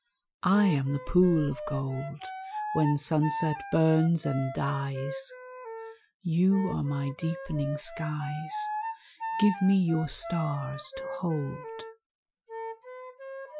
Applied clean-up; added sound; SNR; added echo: classical method Wiener filter.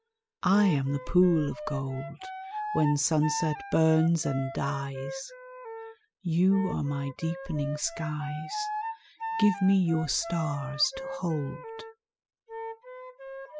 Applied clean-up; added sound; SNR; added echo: classical method spectral subtraction.